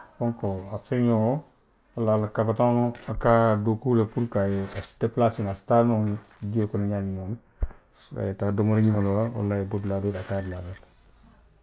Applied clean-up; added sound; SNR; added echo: neural mask model Resemble Enhance denoiser.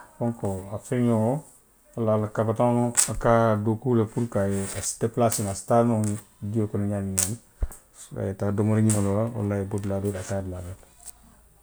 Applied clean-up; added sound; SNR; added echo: none; none; none; none.